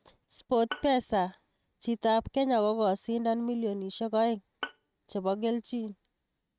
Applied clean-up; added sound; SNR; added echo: neural mask model RNNoise.